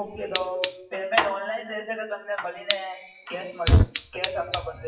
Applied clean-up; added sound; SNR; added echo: classical method WPE with log-MMSE.